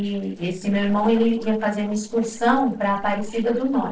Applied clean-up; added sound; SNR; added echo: neural separator model SepFormer DNS4.